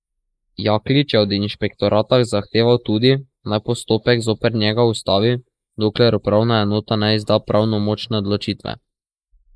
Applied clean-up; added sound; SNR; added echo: neural mask model Resemble Enhance denoiser.